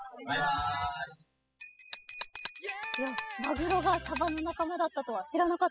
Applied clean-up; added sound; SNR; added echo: classical method spectral subtraction.